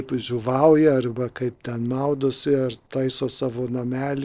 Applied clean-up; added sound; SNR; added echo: neural separator model SepFormer DNS4.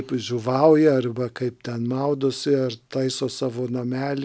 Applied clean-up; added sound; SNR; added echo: none; none; none; none.